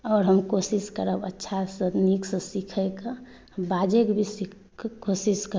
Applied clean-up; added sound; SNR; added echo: none; none; none; none.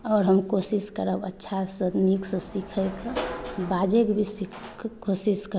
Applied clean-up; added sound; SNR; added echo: none; Sliding door / Slam; 15 dB; none.